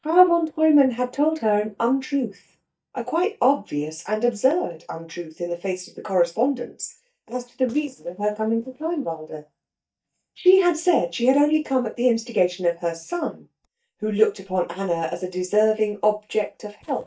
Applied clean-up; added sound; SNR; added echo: neural mask model DeepFilterNet 3.